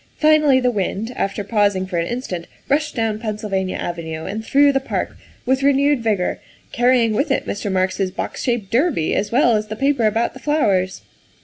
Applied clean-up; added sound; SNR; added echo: none; none; none; none.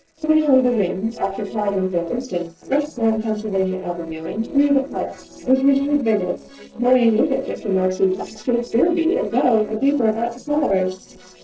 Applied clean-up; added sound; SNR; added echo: neural separator model SepFormer DNS4.